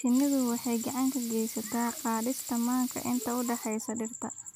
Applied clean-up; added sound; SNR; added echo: none; Sink (filling or washing) / Water tap, faucet / Liquid; 14 dB; none.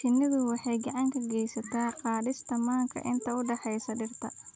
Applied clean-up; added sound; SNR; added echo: none; none; none; none.